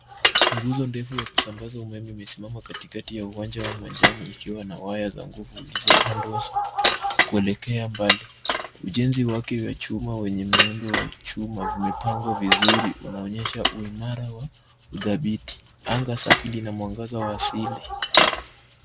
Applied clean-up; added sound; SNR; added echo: none; Bicycle; -1 dB; none.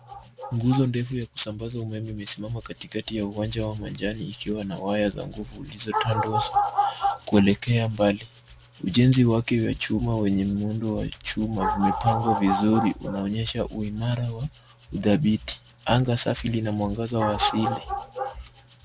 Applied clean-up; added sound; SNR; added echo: none; none; none; none.